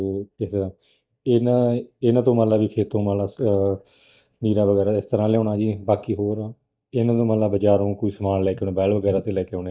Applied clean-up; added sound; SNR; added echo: neural mask model DeepFilterNet 3.